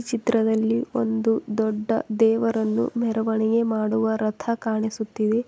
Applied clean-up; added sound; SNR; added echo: none; none; none; none.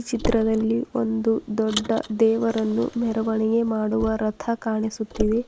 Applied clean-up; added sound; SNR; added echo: neural mask model Resemble Enhance denoiser.